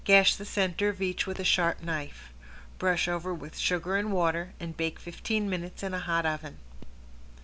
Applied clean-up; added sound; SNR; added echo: none; none; none; none.